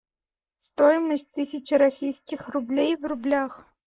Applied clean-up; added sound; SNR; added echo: neural mask model Resemble Enhance denoiser.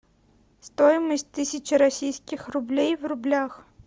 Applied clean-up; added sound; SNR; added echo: none; none; none; none.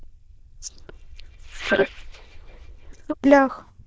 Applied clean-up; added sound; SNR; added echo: neural diffusion model UNIVERSE++.